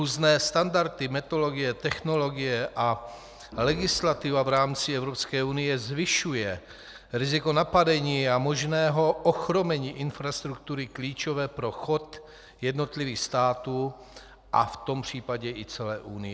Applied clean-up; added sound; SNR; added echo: none; Organ; 17 dB; none.